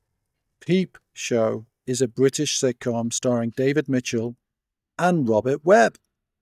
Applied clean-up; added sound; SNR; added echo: neural mask model DeepFilterNet 3.